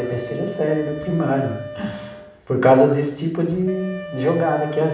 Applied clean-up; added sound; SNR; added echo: none; Wind instrument, woodwind instrument; 14 dB; reverberation time 0.7 s.